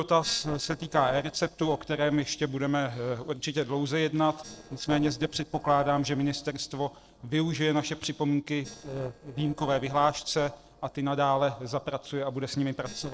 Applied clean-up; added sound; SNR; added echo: neural separator model SepFormer DNS4.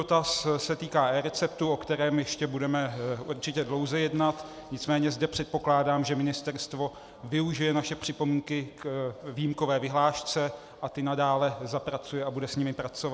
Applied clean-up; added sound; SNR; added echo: none; none; none; none.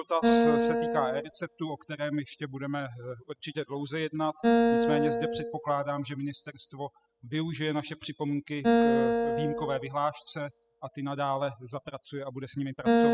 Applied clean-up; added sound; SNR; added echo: classical method spectral subtraction.